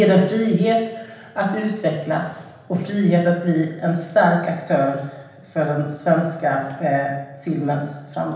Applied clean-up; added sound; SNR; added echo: none; none; none; reverberation time 0.9 s.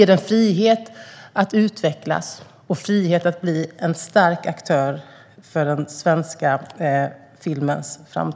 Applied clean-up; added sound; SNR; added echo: none; none; none; none.